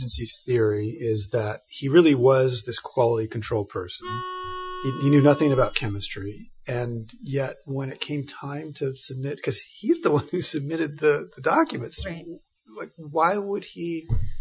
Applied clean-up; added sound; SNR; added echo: classical method Wiener filter.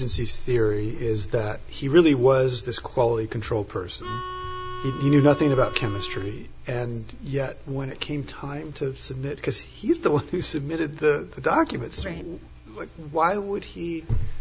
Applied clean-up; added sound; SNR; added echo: none; Harmonica; 11 dB; none.